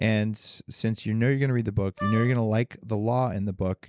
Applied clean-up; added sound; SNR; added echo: none; Wind instrument, woodwind instrument; 10 dB; none.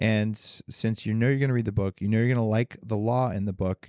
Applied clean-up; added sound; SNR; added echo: none; none; none; none.